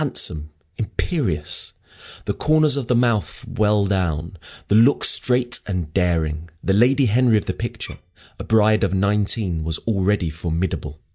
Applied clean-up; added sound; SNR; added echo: neural mask model DeepFilterNet 3.